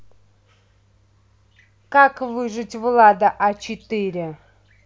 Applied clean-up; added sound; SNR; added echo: none; none; none; none.